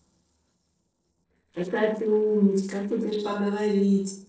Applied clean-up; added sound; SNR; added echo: neural separator model SepFormer DNS4.